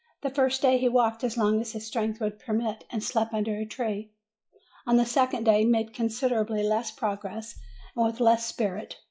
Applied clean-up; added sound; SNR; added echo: classical method log-MMSE.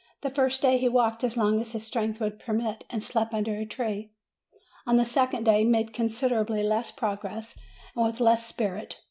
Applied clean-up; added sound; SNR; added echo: neural mask model RNNoise.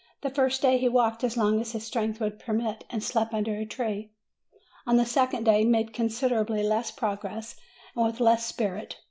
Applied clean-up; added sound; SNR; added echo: none; none; none; none.